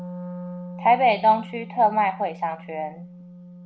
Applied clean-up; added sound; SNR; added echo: none; Wind instrument, woodwind instrument; 14 dB; none.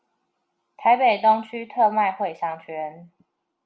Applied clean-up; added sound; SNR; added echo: none; none; none; none.